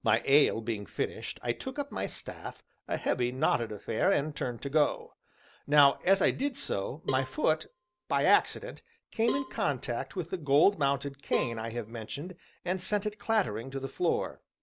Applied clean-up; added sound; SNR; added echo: none; Cowbell; 11 dB; none.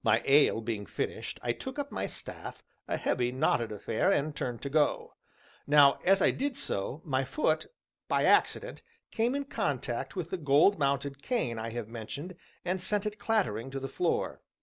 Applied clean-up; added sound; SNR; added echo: none; none; none; none.